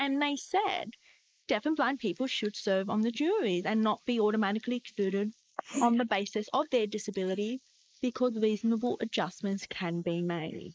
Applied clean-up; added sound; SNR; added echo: neural mask model Resemble Enhance denoiser.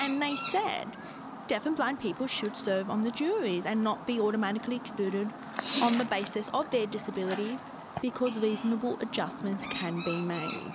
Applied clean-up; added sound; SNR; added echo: none; Chirp, tweet; 7 dB; none.